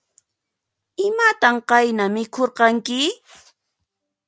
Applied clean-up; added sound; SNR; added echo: none; none; none; none.